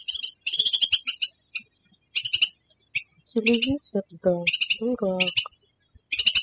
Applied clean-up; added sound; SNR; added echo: classical method spectral subtraction.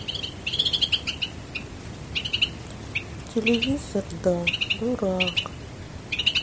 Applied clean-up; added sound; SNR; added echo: none; Bird; -2 dB; none.